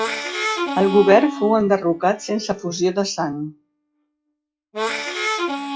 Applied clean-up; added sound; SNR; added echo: classical method log-MMSE.